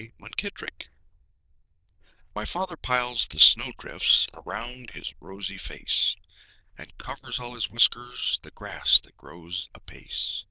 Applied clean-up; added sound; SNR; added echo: neural diffusion model UNIVERSE++.